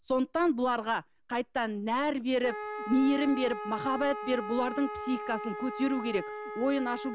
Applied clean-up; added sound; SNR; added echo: none; Wind instrument, woodwind instrument; 9 dB; none.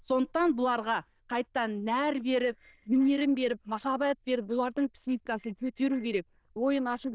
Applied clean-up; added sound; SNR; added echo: neural diffusion model UNIVERSE++.